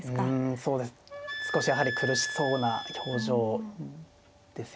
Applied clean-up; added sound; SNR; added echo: none; Wind instrument, woodwind instrument; 7 dB; none.